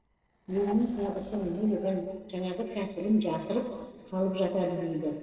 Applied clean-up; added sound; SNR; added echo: neural separator model SepFormer DNS4.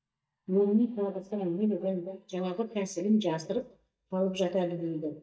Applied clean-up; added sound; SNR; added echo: neural mask model DeepFilterNet 3.